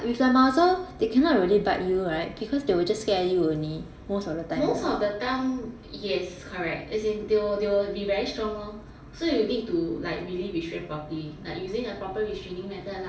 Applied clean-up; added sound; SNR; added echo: none; none; none; reverberation time 1.3 s.